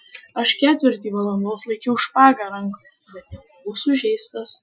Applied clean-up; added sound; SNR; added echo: classical method Wiener filter.